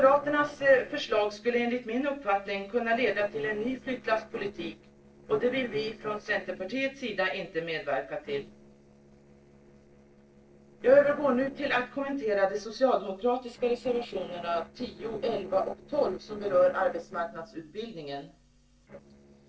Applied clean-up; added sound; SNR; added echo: neural separator model SepFormer DNS4.